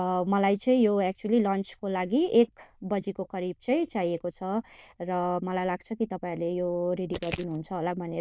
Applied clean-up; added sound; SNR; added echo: neural diffusion model UNIVERSE++.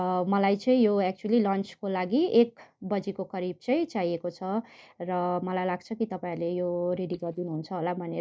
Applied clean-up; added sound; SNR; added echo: neural mask model DeepFilterNet 3.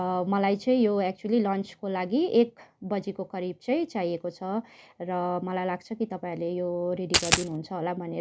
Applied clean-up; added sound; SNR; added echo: none; Coin (dropping); -3 dB; none.